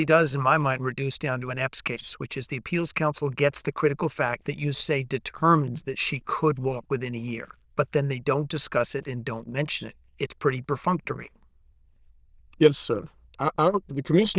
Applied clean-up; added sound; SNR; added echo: neural diffusion model UNIVERSE++.